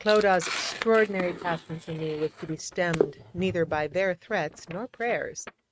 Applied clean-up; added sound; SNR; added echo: neural mask model RNNoise.